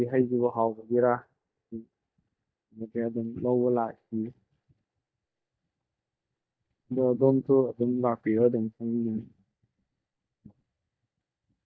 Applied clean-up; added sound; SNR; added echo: neural mask model DeepFilterNet 3.